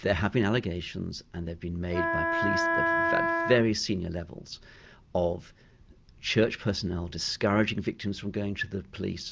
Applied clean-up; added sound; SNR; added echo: none; Wind instrument, woodwind instrument; -3 dB; none.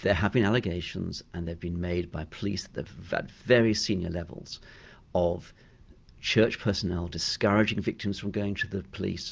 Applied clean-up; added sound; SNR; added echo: none; none; none; none.